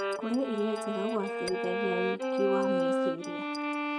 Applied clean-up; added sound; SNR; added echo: neural mask model RNNoise.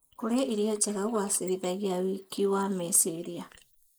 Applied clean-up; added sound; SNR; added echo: neural mask model Resemble Enhance denoiser.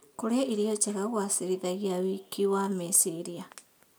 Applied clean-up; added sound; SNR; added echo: none; none; none; none.